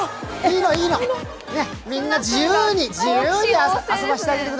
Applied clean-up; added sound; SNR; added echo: none; none; none; none.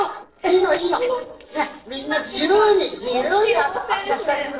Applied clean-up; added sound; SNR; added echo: neural separator model SepFormer DNS4.